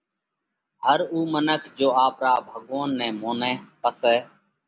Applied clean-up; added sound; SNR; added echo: none; none; none; none.